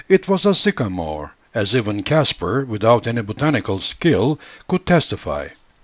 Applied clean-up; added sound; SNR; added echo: none; none; none; none.